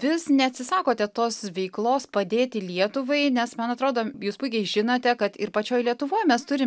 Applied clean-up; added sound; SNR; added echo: none; none; none; none.